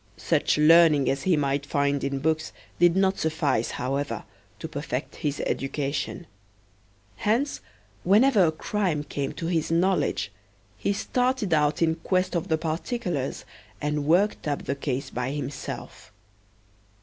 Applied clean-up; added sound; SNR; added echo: none; none; none; none.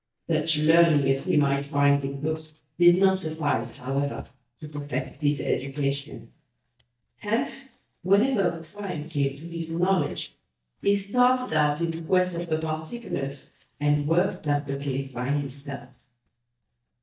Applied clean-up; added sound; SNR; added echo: neural mask model DeepFilterNet 3.